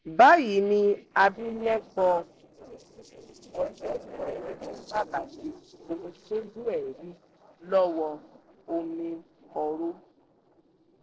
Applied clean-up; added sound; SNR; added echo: neural separator model SepFormer DNS4.